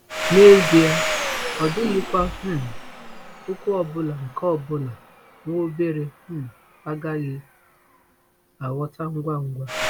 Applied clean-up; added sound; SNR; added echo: none; Domestic sounds, home sounds; 8 dB; none.